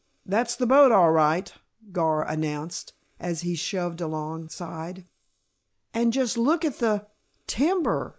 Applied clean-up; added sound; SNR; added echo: neural mask model Resemble Enhance denoiser.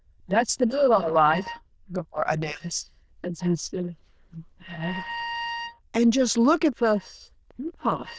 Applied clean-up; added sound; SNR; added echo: neural diffusion model UNIVERSE++.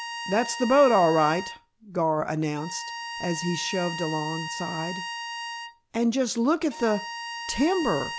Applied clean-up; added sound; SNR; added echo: none; Bowed string instrument; 10 dB; none.